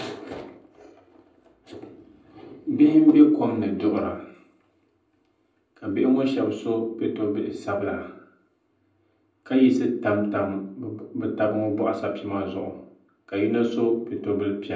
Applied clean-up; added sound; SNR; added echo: none; none; none; reverberation time 0.6 s.